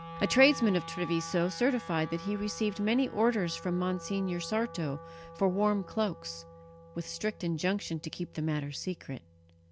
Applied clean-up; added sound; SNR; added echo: none; Wind instrument, woodwind instrument; 15 dB; none.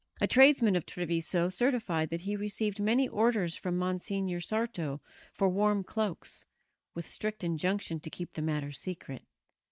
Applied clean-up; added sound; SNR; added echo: neural mask model Resemble Enhance denoiser.